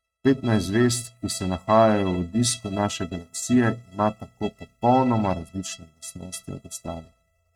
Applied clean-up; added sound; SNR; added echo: neural mask model RNNoise.